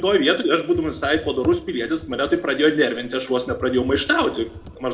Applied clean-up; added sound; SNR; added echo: none; Computer keyboard; 18 dB; reverberation time 0.7 s.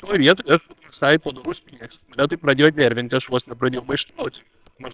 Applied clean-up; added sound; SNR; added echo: neural separator model SepFormer WHAMR!.